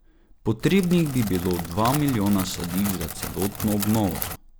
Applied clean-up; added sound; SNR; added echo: none; Crackle; 9 dB; none.